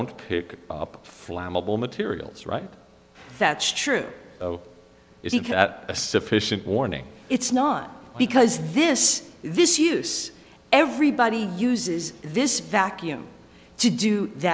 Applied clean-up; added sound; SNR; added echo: none; none; none; none.